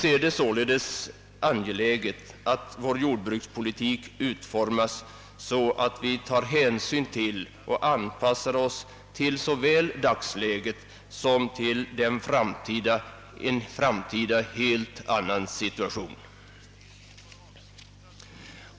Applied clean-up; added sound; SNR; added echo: none; none; none; none.